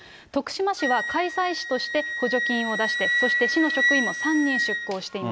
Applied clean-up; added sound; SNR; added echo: none; Wind instrument, woodwind instrument; 1 dB; none.